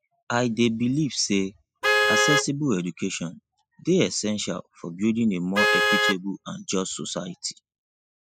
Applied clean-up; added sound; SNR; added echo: classical method spectral subtraction.